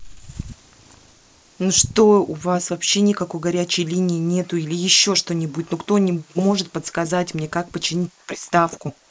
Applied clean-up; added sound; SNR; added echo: neural mask model Resemble Enhance denoiser.